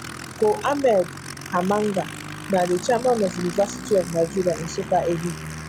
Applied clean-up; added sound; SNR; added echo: none; Aircraft; 11 dB; none.